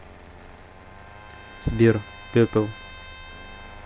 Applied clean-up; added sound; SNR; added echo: none; Engine starting + Trumpet; 17 dB; none.